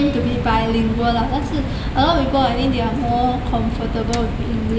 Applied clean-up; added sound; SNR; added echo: none; none; none; none.